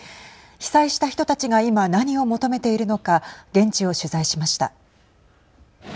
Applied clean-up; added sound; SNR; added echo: none; none; none; none.